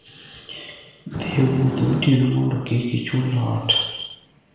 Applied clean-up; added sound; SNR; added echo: none; Fire; 12 dB; reverberation time 1.0 s.